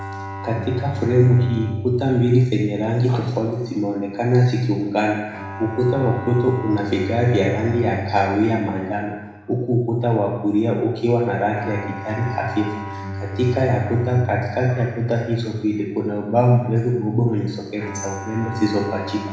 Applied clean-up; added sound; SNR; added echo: none; Bowed string instrument; 12 dB; reverberation time 1.0 s.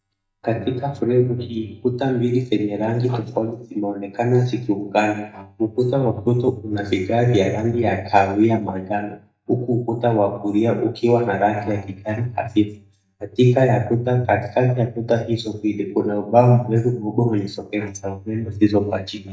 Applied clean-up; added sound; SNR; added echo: neural mask model DeepFilterNet 3.